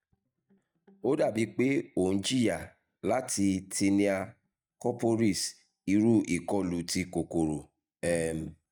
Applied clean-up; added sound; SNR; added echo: neural mask model DeepFilterNet 3.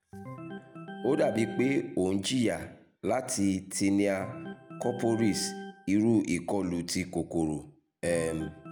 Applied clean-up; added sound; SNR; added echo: none; Organ; 14 dB; none.